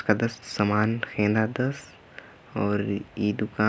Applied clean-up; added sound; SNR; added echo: none; none; none; none.